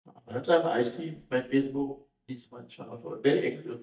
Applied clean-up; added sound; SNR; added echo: neural mask model DeepFilterNet 3.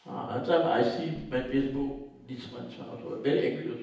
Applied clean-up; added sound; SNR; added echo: none; Knock; 20 dB; reverberation time 0.9 s.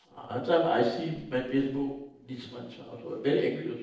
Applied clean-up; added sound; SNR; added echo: neural separator model SepFormer DNS4.